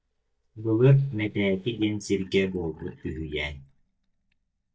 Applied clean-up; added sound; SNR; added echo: neural mask model DeepFilterNet 3.